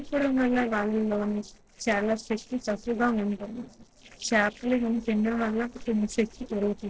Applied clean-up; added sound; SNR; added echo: neural separator model SepFormer DNS4.